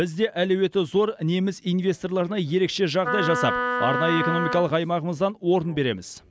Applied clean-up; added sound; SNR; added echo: none; Wind instrument, woodwind instrument; 3 dB; none.